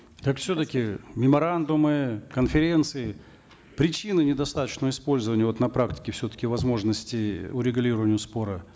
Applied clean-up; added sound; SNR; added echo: none; none; none; none.